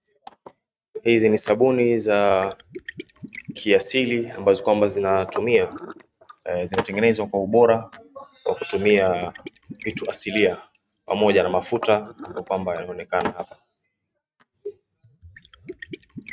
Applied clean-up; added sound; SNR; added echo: neural mask model RNNoise.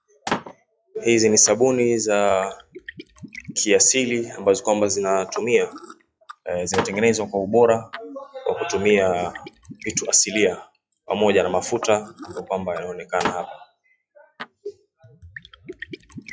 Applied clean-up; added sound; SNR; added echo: classical method log-MMSE.